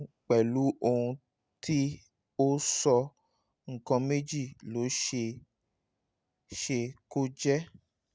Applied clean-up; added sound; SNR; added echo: none; none; none; none.